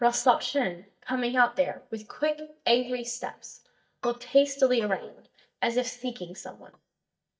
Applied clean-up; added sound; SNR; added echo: neural mask model DeepFilterNet 3.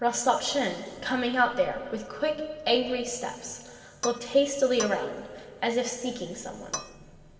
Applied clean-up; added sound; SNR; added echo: none; Cutlery, silverware / Dishes, pots, and pans; 11 dB; reverberation time 2.3 s.